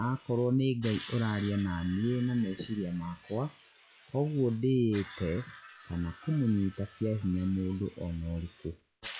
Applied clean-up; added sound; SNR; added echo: classical method log-MMSE.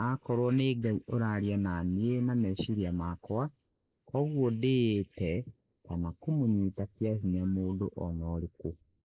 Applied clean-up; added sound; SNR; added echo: neural mask model Resemble Enhance denoiser.